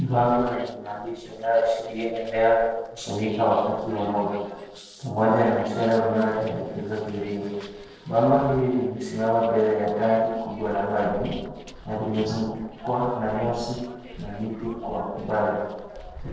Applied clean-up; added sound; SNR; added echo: neural separator model SepFormer DNS4.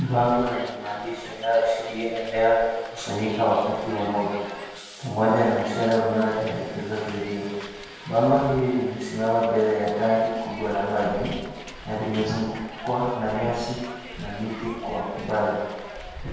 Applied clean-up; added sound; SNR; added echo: none; Hiss; 15 dB; reverberation time 1.2 s.